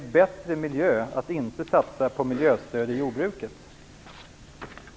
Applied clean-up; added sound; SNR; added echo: none; none; none; none.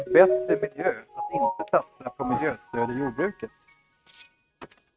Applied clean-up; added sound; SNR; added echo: neural mask model RNNoise.